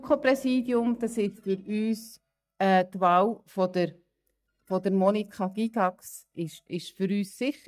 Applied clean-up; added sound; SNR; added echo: neural mask model DeepFilterNet 3.